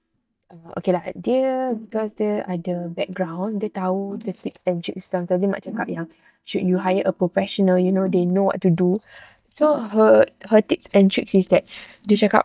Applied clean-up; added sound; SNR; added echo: neural mask model DeepFilterNet 3.